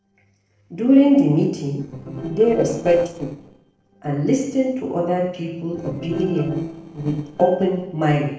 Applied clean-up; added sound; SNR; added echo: neural separator model SepFormer DNS4.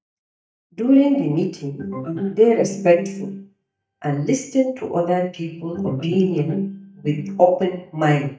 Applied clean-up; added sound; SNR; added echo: neural mask model DeepFilterNet 3.